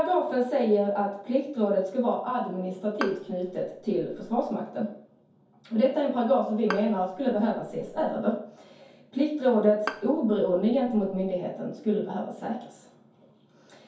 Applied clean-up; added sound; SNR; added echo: none; Bowed string instrument; 14 dB; reverberation time 0.6 s.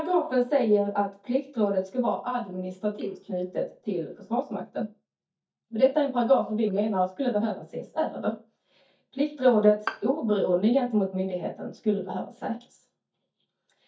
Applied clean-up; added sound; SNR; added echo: neural mask model DeepFilterNet 3.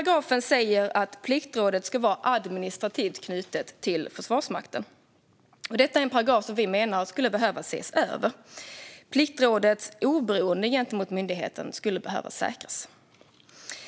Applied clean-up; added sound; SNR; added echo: none; none; none; none.